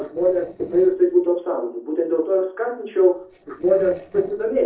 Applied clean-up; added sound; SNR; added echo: neural separator model SepFormer DNS4.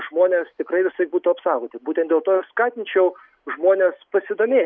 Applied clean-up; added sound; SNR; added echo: none; none; none; none.